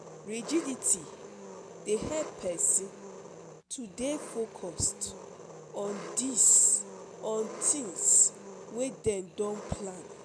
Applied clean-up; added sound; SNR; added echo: none; Engine; 14 dB; none.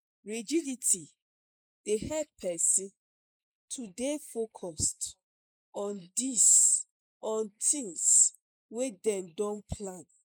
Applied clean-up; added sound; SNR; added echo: neural mask model Resemble Enhance denoiser.